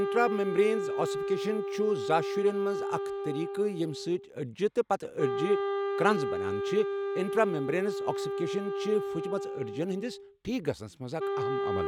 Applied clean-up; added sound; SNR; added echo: none; Wind instrument, woodwind instrument; 2 dB; none.